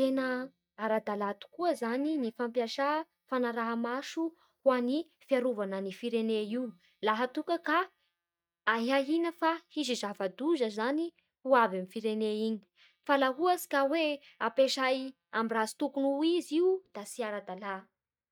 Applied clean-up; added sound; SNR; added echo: neural mask model DeepFilterNet 3.